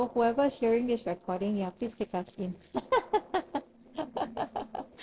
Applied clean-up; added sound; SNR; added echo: neural separator model SepFormer DNS4.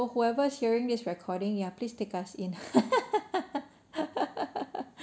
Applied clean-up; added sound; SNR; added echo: none; none; none; none.